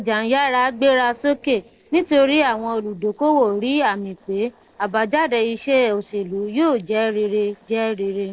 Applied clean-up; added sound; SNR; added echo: neural separator model SepFormer DNS4.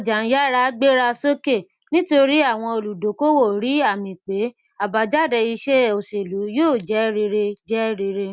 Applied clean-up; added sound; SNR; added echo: none; none; none; none.